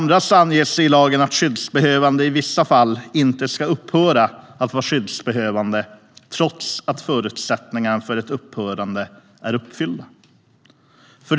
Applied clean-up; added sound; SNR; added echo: none; none; none; none.